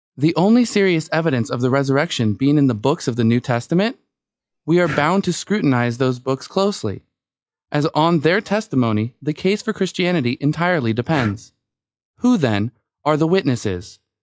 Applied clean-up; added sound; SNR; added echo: classical method log-MMSE.